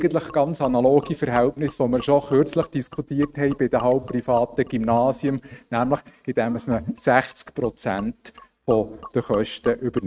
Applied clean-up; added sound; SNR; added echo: neural mask model RNNoise.